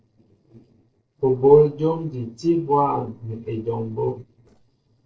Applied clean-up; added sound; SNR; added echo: neural separator model SepFormer DNS4.